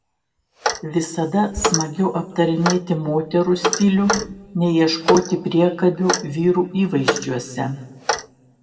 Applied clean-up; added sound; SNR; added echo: none; Clock; 7 dB; reverberation time 1.2 s.